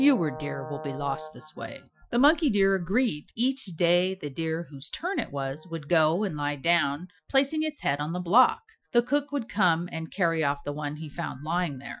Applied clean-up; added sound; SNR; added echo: classical method Wiener filter.